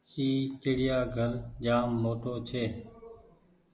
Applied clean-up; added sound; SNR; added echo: none; Boom; 18 dB; none.